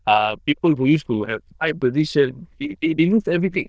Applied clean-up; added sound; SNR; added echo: neural diffusion model UNIVERSE++.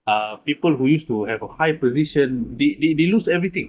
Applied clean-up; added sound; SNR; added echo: neural mask model DeepFilterNet 3.